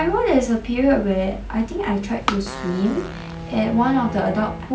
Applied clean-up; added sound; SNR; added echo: none; Fart + Bowed string instrument; 14 dB; none.